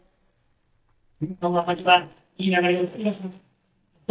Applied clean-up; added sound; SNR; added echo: neural mask model DeepFilterNet 3.